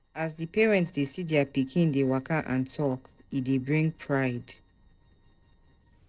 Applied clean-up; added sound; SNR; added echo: neural separator model SepFormer DNS4.